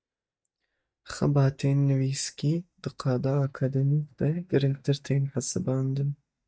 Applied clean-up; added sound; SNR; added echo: neural mask model DeepFilterNet 3.